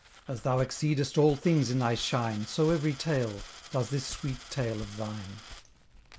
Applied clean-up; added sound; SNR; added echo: none; Walk, footsteps + Coin (dropping); 17 dB; none.